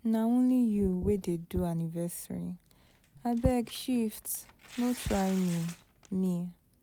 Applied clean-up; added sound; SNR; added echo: none; Tearing; 20 dB; none.